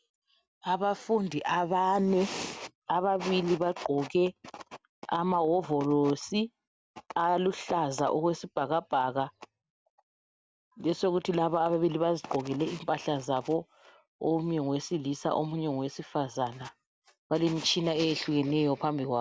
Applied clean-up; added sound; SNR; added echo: none; none; none; none.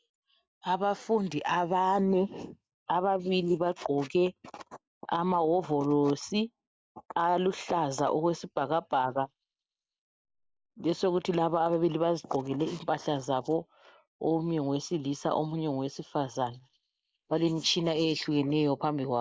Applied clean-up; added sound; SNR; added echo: neural mask model Resemble Enhance denoiser.